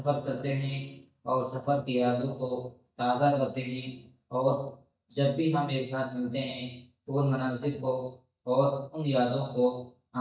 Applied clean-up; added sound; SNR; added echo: neural mask model DeepFilterNet 3.